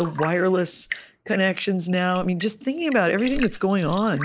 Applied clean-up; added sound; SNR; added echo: neural mask model Resemble Enhance denoiser.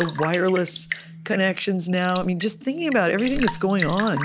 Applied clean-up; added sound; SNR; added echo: none; Raindrop / Drip; 10 dB; none.